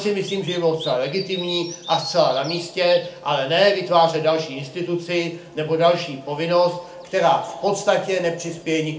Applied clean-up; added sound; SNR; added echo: none; Bird vocalization, bird call, bird song; 17 dB; reverberation time 0.4 s.